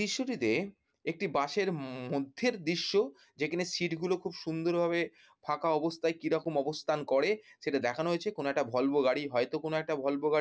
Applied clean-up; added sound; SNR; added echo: none; none; none; none.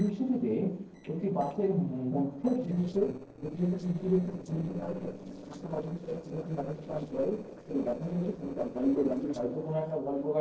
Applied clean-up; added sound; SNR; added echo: neural separator model SepFormer DNS4.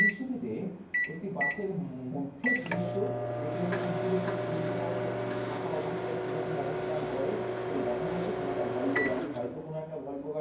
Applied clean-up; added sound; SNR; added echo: none; Microwave oven; -2 dB; reverberation time 0.9 s.